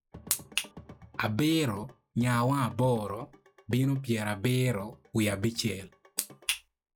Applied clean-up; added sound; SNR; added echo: classical method log-MMSE.